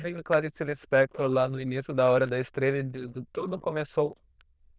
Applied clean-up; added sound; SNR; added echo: neural diffusion model UNIVERSE++.